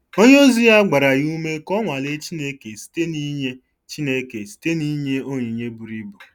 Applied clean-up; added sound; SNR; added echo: none; none; none; none.